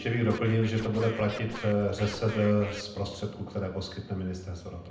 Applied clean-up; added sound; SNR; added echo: none; Scratching (performance technique); 14 dB; reverberation time 0.7 s.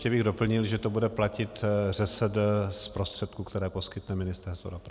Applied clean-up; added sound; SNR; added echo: none; none; none; none.